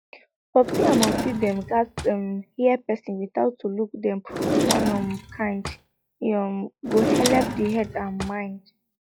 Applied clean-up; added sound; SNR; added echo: classical method log-MMSE.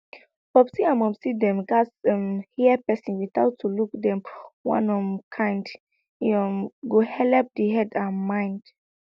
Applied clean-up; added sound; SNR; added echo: none; none; none; none.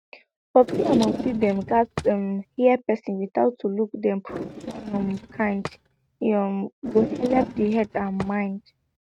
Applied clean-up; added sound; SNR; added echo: neural mask model RNNoise.